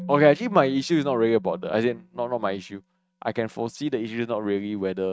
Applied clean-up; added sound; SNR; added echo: neural mask model RNNoise.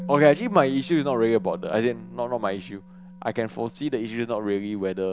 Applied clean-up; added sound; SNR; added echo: none; Musical instrument; 16 dB; none.